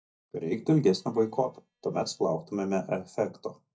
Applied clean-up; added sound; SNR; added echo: neural mask model DeepFilterNet 3.